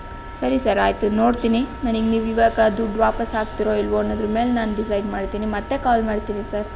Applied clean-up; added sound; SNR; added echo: none; Wind instrument, woodwind instrument; 19 dB; none.